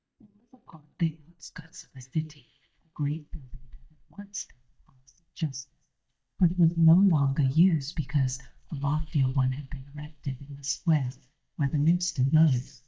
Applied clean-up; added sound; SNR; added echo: neural mask model DeepFilterNet 3.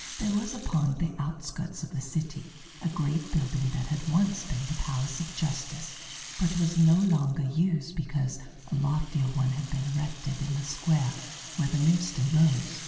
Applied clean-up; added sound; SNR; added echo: none; Rattle (instrument); 17 dB; reverberation time 2.5 s.